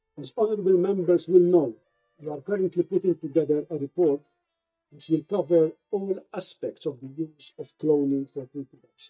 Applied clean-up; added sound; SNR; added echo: neural mask model DeepFilterNet 3.